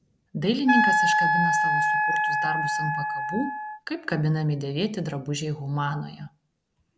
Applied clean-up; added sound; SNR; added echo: none; Wind instrument, woodwind instrument; -5 dB; none.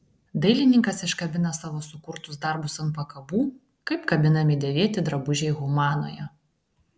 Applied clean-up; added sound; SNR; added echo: none; none; none; none.